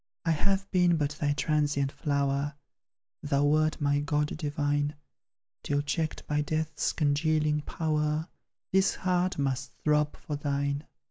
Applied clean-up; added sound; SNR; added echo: none; none; none; none.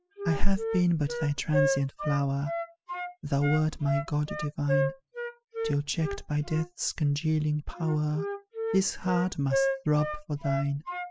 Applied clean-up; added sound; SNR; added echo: classical method spectral subtraction.